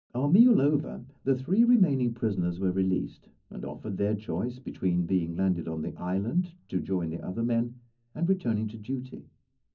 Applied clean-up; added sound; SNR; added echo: none; none; none; reverberation time 0.4 s.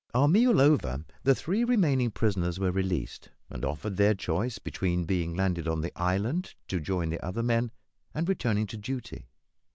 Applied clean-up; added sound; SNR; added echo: none; none; none; none.